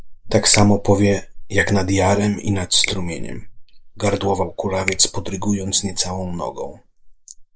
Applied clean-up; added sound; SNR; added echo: neural mask model Resemble Enhance denoiser.